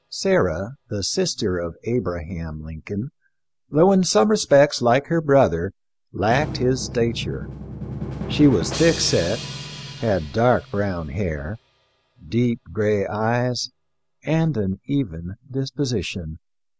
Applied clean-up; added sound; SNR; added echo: none; Drum; 14 dB; none.